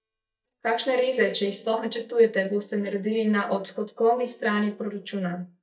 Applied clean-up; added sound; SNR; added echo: neural mask model DeepFilterNet 3.